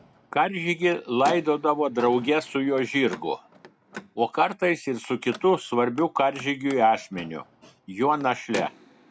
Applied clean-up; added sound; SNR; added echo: none; Car; 19 dB; none.